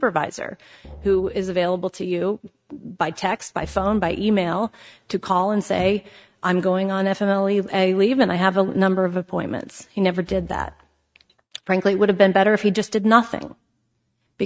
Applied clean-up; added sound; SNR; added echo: neural mask model RNNoise.